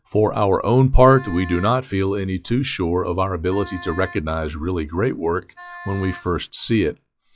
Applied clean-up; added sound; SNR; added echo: classical method log-MMSE.